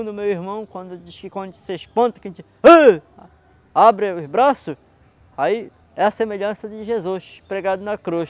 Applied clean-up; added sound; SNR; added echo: none; none; none; none.